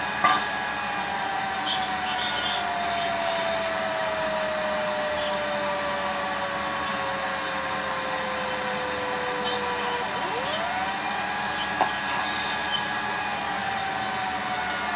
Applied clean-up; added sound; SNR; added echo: none; Siren; 4 dB; reverberation time 0.2 s.